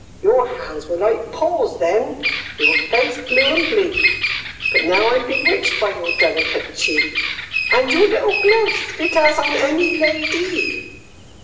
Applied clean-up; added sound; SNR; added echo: none; Bird vocalization, bird call, bird song; 2 dB; reverberation time 0.9 s.